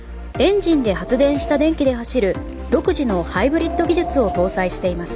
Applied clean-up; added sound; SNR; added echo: none; Wind; 14 dB; none.